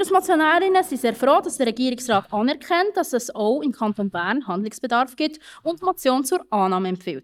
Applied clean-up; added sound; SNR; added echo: neural mask model DeepFilterNet 3.